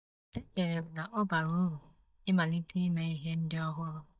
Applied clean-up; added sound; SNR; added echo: neural mask model DeepFilterNet 3.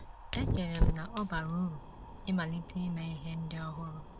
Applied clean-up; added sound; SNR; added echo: none; Fire; -2 dB; none.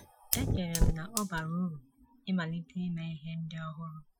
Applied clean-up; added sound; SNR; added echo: classical method Wiener filter.